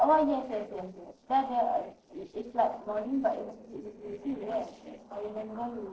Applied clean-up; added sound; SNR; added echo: neural separator model SepFormer DNS4.